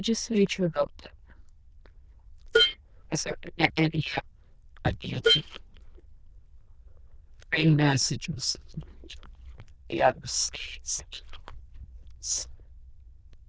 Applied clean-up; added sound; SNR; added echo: neural diffusion model UNIVERSE++.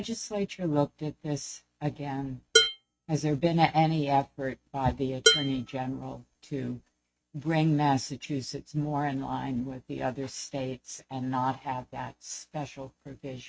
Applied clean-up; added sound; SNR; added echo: neural mask model RNNoise.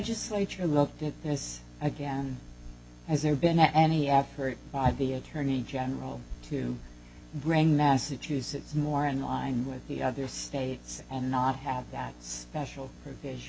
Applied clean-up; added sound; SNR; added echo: none; none; none; none.